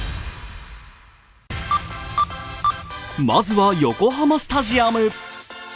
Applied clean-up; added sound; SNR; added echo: none; none; none; none.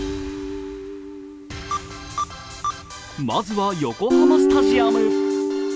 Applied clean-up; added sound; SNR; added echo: none; Guitar; -4 dB; none.